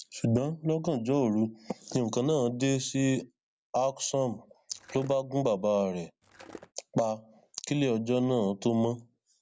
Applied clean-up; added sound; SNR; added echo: none; Skateboard; 19 dB; none.